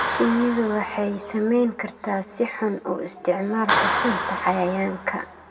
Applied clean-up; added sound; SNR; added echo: none; Clapping; 5 dB; reverberation time 1.3 s.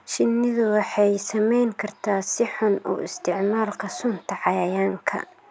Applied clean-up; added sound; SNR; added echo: none; none; none; none.